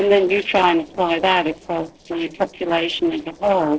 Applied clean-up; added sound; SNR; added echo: neural separator model SepFormer DNS4.